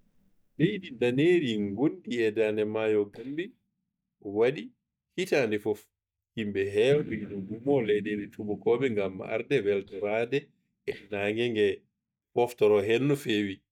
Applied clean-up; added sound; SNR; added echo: neural mask model DeepFilterNet 3.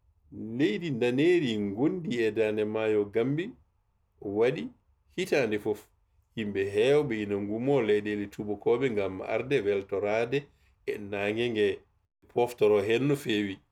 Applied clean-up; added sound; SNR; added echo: none; none; none; none.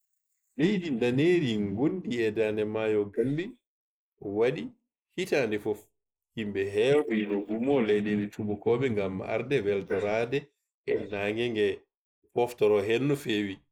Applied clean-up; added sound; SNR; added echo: neural mask model Resemble Enhance denoiser.